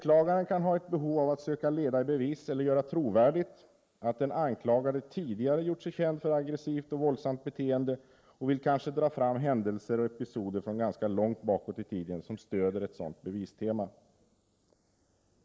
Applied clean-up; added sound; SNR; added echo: neural mask model Resemble Enhance denoiser.